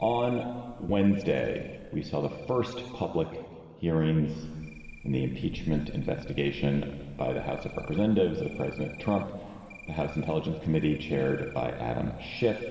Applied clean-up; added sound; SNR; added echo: none; Cricket; 17 dB; reverberation time 1.8 s.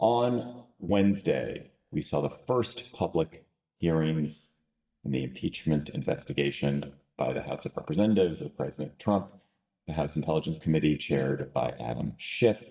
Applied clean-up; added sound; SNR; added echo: neural mask model DeepFilterNet 3.